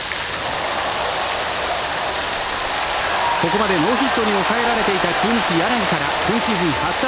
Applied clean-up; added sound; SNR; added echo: none; Rain; 3 dB; none.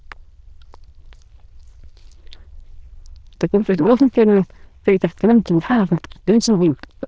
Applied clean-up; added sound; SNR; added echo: neural diffusion model UNIVERSE++.